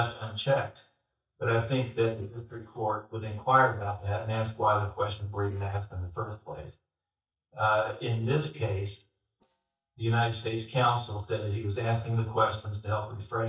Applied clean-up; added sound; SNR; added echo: neural mask model DeepFilterNet 3.